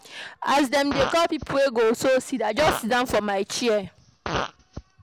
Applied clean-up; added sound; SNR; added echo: none; Fart; 11 dB; none.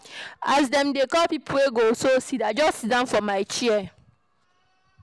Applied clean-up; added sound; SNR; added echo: none; none; none; none.